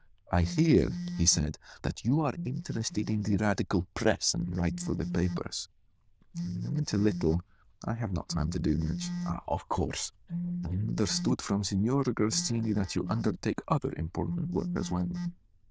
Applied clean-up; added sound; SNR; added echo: neural diffusion model UNIVERSE++.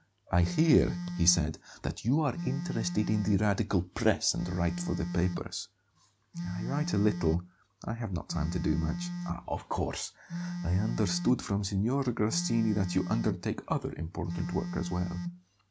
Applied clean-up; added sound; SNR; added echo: none; Telephone; 7 dB; none.